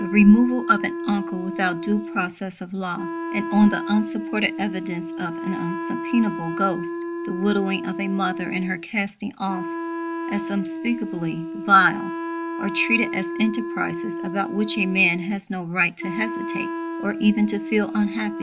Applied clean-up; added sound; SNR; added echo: none; Wind instrument, woodwind instrument; 7 dB; none.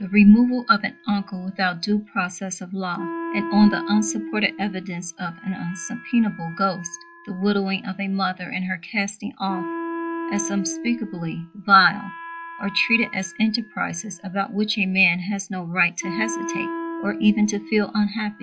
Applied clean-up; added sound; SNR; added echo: classical method log-MMSE.